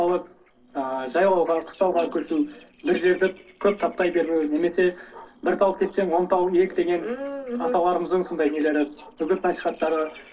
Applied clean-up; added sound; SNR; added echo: neural separator model SepFormer DNS4.